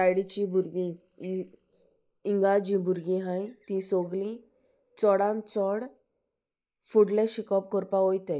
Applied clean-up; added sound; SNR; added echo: neural mask model Resemble Enhance denoiser.